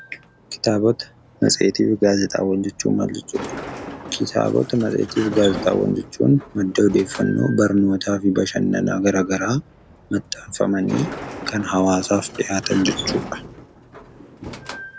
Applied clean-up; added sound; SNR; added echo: none; Sliding door; 15 dB; none.